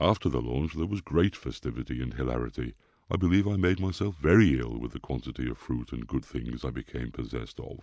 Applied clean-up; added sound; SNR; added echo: none; none; none; none.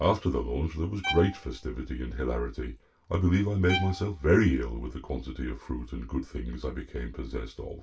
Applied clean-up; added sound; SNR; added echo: none; Bowed string instrument; 12 dB; reverberation time 0.2 s.